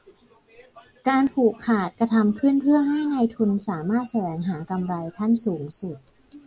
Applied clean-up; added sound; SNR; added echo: none; none; none; none.